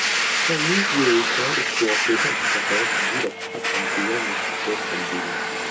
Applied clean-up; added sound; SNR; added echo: none; Domestic sounds, home sounds; -5 dB; reverberation time 0.2 s.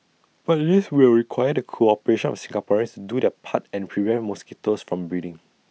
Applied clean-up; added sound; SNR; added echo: none; none; none; none.